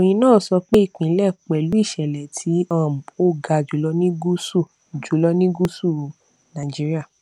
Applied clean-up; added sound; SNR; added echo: none; none; none; none.